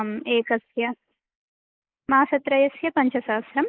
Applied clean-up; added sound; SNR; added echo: neural mask model Resemble Enhance denoiser.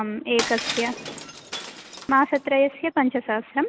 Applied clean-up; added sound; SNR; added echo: none; Shatter; 10 dB; none.